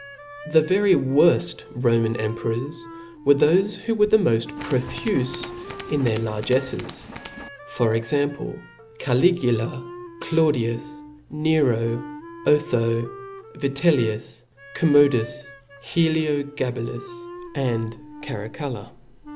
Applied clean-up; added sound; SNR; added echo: none; Wind instrument, woodwind instrument + Tools; 16 dB; none.